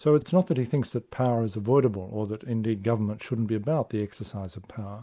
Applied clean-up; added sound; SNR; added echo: none; none; none; none.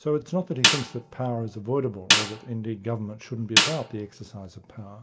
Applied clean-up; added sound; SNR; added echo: none; Snare drum; -3 dB; reverberation time 1.6 s.